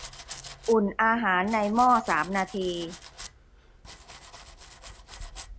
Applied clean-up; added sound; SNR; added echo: none; Domestic sounds, home sounds; 17 dB; none.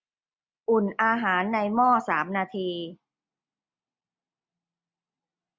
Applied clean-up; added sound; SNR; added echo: none; none; none; none.